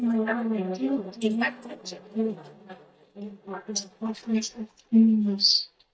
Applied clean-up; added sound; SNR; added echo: neural mask model DeepFilterNet 3.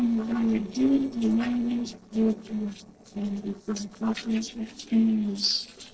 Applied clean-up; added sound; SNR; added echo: neural separator model SepFormer DNS4.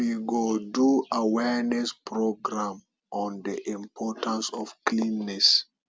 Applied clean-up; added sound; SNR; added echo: none; none; none; none.